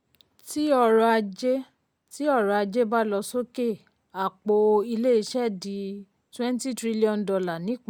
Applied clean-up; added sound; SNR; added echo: none; none; none; none.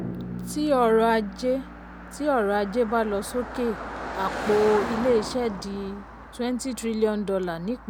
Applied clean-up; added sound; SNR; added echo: none; Drum + Car passing by; 10 dB; none.